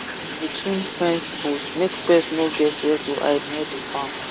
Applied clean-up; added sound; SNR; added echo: none; Bathtub (filling or washing); 6 dB; none.